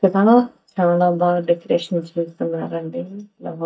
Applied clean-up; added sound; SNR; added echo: neural mask model DeepFilterNet 3.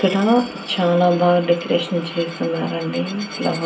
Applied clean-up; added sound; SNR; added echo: none; Coin (dropping); 18 dB; reverberation time 0.2 s.